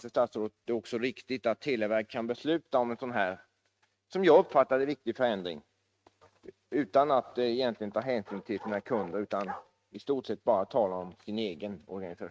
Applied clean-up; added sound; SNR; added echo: neural mask model RNNoise.